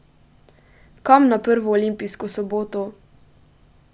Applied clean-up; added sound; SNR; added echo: none; none; none; none.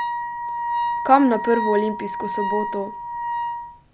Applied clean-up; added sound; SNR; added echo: none; Wind instrument, woodwind instrument; 3 dB; none.